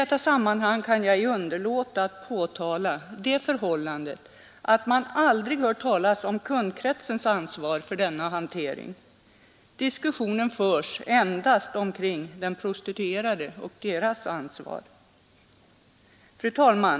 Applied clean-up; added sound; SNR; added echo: none; none; none; none.